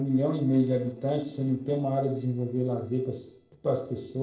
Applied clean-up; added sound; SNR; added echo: neural separator model SepFormer DNS4.